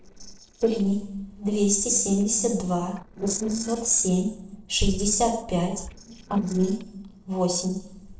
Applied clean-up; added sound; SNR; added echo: neural separator model SepFormer DNS4.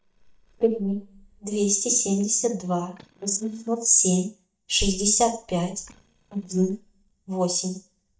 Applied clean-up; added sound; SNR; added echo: neural mask model DeepFilterNet 3.